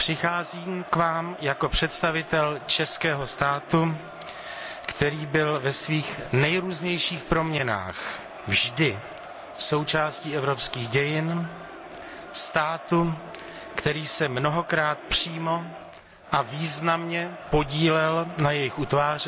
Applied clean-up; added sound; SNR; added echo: none; Crowd; 14 dB; none.